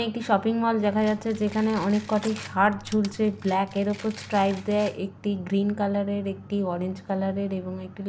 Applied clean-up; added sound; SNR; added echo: none; Domestic sounds, home sounds + Crushing; 19 dB; none.